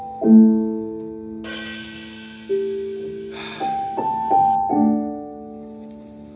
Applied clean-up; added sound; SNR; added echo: none; Hi-hat; 19 dB; reverberation time 0.4 s.